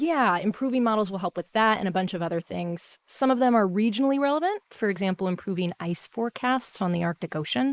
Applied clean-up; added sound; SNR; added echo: neural mask model Resemble Enhance denoiser.